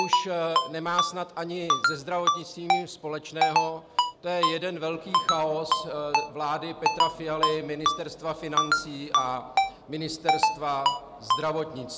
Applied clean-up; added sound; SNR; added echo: none; Ringtone; -3 dB; none.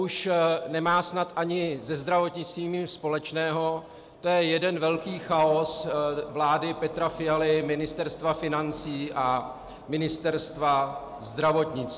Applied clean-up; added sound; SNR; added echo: none; none; none; none.